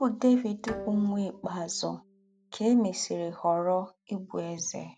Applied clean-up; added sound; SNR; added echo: none; Bowed string instrument; 18 dB; none.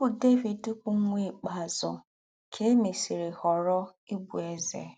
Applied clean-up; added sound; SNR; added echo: none; none; none; none.